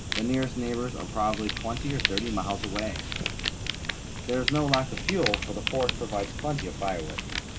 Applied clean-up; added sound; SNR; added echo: none; Fire; 2 dB; none.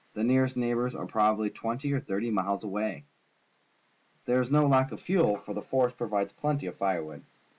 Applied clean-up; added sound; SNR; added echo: none; none; none; none.